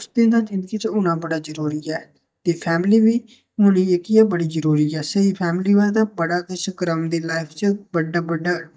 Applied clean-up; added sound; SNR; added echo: neural mask model DeepFilterNet 3.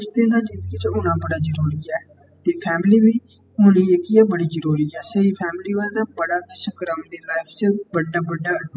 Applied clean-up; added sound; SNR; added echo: classical method spectral subtraction.